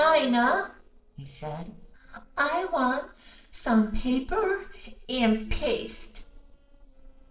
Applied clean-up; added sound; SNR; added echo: neural separator model SepFormer DNS4.